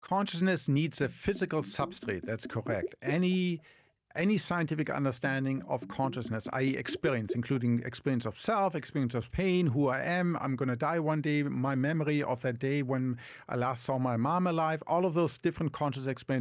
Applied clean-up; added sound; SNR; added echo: neural mask model DeepFilterNet 3.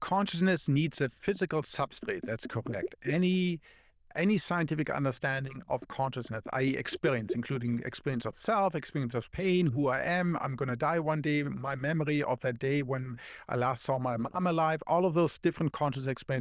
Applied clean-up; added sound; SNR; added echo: neural diffusion model UNIVERSE++.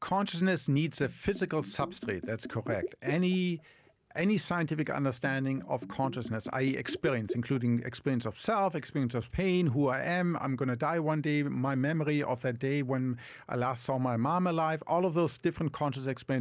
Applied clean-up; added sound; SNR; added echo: none; Bathtub (filling or washing); 13 dB; none.